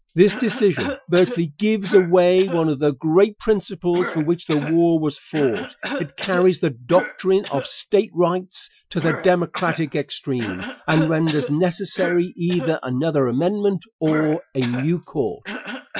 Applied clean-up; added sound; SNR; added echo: classical method Wiener filter.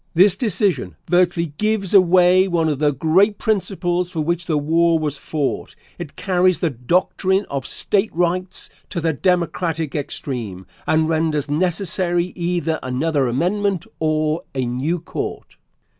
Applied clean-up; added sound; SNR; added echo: none; none; none; none.